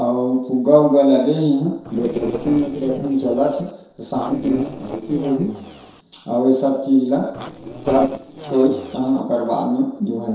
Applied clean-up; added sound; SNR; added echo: neural separator model SepFormer DNS4.